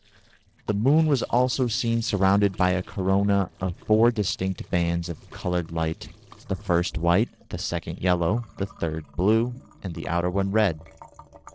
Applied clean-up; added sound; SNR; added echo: neural separator model SepFormer DNS4.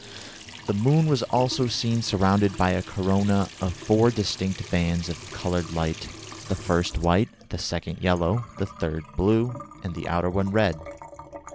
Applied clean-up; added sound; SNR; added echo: none; Trickle, dribble / Sink (filling or washing) / Water tap, faucet; 17 dB; none.